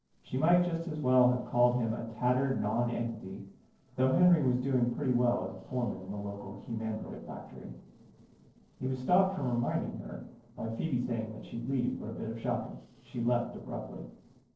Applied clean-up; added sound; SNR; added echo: neural separator model SepFormer DNS4.